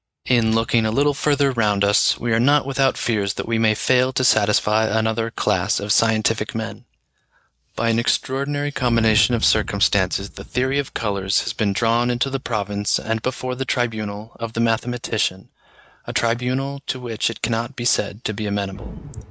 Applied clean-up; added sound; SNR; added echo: neural mask model RNNoise.